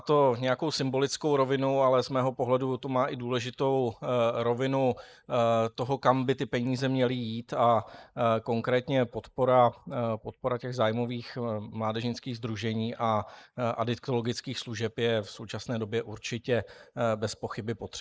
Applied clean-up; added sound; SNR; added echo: neural mask model Resemble Enhance denoiser.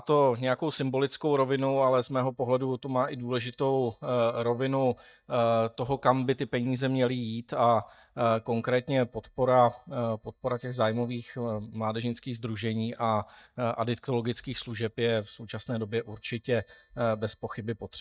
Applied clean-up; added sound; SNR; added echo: neural mask model DeepFilterNet 3.